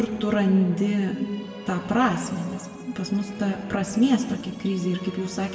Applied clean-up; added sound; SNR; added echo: none; Musical instrument; 16 dB; reverberation time 1.5 s.